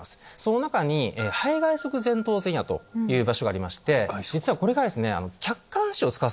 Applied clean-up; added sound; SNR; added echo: none; none; none; none.